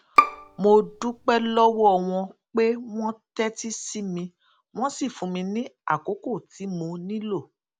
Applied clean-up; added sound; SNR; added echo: none; Bowed string instrument; 2 dB; none.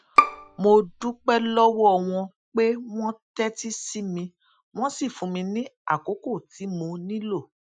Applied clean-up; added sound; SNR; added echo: classical method Wiener filter.